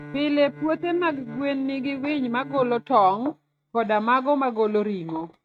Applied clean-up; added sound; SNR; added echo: neural mask model RNNoise.